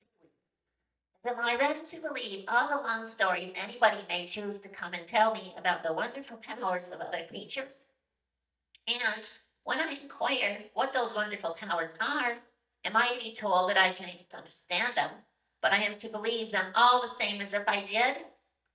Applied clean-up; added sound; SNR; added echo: neural mask model DeepFilterNet 3.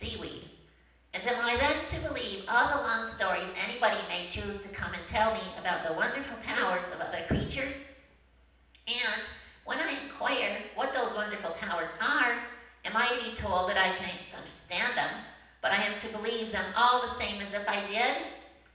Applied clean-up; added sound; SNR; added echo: none; Bowed string instrument; 15 dB; reverberation time 0.9 s.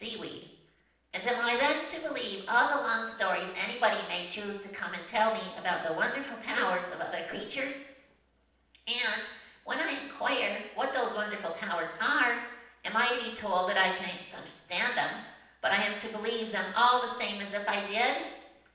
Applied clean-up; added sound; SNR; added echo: neural separator model SepFormer DNS4.